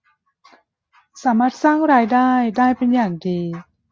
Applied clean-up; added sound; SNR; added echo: none; none; none; none.